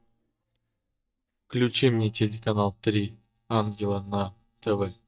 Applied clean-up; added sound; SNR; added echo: neural mask model DeepFilterNet 3.